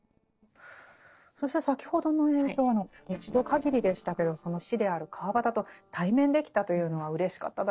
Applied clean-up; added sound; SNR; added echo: neural separator model SepFormer DNS4.